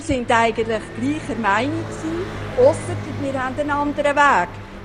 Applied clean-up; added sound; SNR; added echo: none; Car passing by; 11 dB; none.